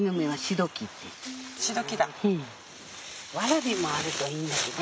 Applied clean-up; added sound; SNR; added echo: none; Bowed string instrument; 17 dB; none.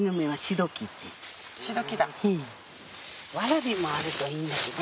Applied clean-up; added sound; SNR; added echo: none; none; none; none.